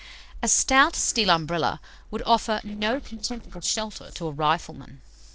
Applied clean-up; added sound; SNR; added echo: neural separator model SepFormer DNS4.